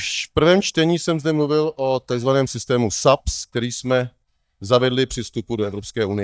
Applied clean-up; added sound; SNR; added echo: neural mask model DeepFilterNet 3.